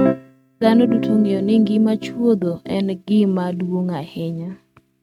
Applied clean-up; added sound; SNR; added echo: neural mask model RNNoise.